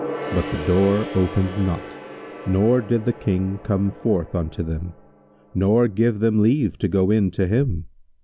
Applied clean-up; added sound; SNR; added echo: none; Gong; 14 dB; none.